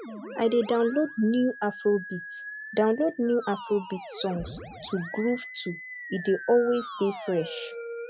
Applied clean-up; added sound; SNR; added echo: classical method Wiener filter.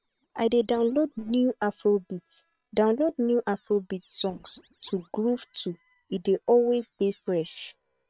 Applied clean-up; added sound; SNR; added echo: neural separator model SepFormer WHAM!.